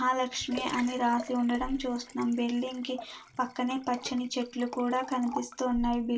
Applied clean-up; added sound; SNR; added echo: none; Liquid; 14 dB; reverberation time 0.2 s.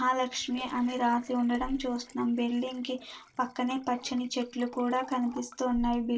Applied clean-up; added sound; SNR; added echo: neural separator model SepFormer DNS4.